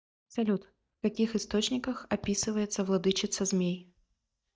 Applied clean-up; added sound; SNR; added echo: neural mask model DeepFilterNet 3.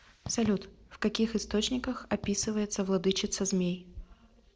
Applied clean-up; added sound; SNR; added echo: neural separator model SepFormer DNS4.